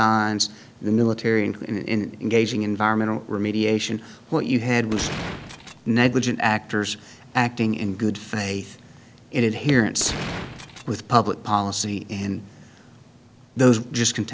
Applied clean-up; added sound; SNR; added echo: none; Gunshot, gunfire; 10 dB; none.